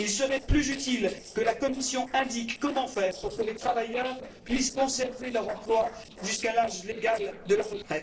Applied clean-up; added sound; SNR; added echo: neural separator model SepFormer DNS4.